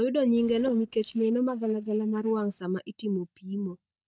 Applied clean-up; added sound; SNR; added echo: neural mask model DeepFilterNet 3.